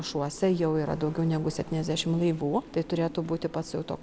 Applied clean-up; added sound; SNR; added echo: none; none; none; none.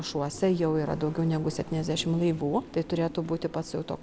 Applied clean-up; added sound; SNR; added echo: none; Organ; 19 dB; none.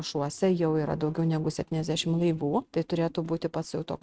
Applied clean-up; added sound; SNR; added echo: neural mask model RNNoise.